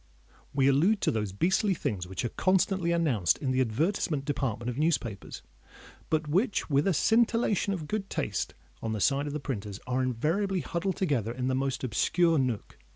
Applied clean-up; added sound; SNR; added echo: none; none; none; none.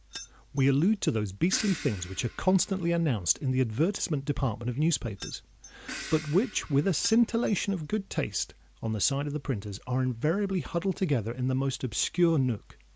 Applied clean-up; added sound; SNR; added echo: none; Crash cymbal + Keys jangling; 17 dB; none.